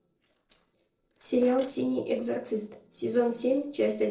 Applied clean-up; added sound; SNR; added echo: neural separator model SepFormer DNS4.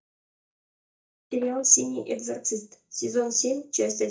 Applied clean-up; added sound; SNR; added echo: neural mask model DeepFilterNet 3.